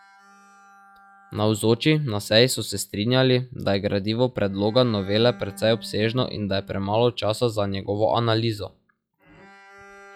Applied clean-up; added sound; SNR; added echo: classical method log-MMSE.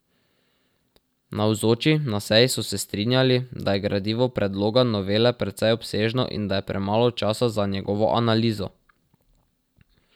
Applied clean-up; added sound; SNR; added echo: none; none; none; none.